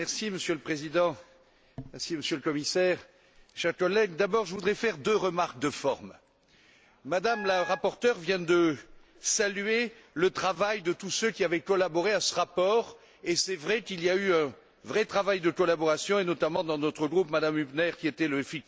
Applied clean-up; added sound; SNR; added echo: none; Wind instrument, woodwind instrument; 12 dB; none.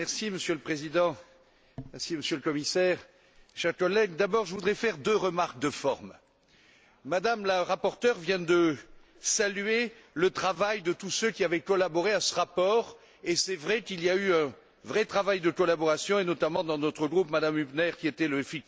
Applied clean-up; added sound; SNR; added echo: none; none; none; none.